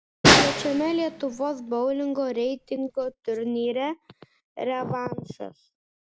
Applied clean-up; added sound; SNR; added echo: none; Snare drum; -3 dB; none.